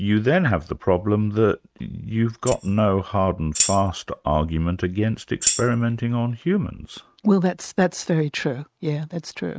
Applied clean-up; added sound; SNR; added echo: neural mask model RNNoise.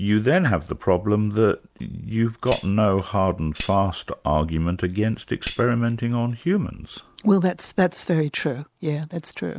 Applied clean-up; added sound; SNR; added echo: none; Tambourine; 2 dB; none.